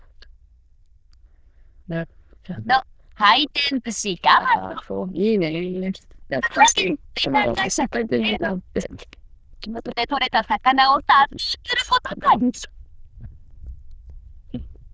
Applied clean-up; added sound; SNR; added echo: neural diffusion model UNIVERSE++.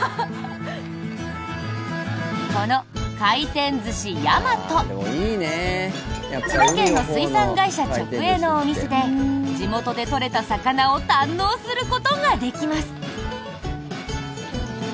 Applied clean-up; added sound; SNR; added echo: none; Cutlery, silverware; 10 dB; none.